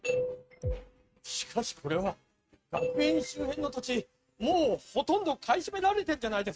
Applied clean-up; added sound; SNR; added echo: neural mask model RNNoise.